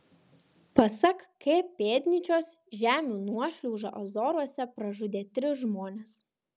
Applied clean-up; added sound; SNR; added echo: none; none; none; none.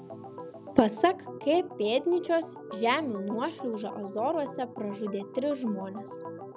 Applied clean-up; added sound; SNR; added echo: none; Organ; 12 dB; none.